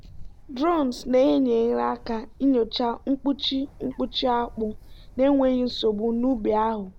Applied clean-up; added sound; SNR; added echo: none; Bird; 18 dB; none.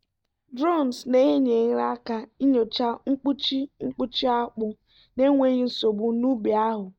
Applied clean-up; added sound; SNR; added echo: neural mask model DeepFilterNet 3.